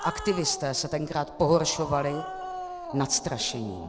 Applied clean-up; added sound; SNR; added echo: none; Growling; 11 dB; none.